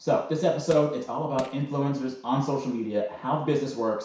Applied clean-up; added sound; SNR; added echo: none; Crushing; 18 dB; reverberation time 0.6 s.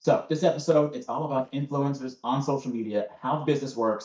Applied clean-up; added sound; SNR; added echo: neural mask model DeepFilterNet 3.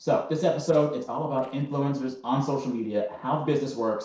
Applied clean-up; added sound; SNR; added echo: neural separator model SepFormer DNS4.